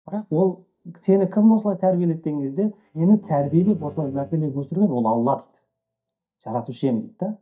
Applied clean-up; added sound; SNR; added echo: neural mask model DeepFilterNet 3.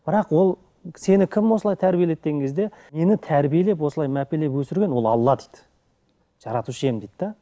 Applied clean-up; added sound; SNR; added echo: none; none; none; none.